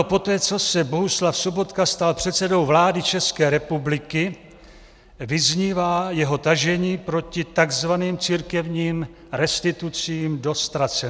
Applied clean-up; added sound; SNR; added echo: none; none; none; none.